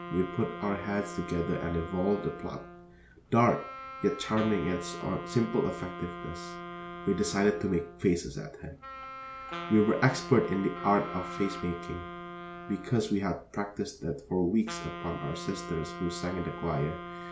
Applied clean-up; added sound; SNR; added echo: none; Wind instrument, woodwind instrument + Wind instrument, woodwind instrument; 11 dB; none.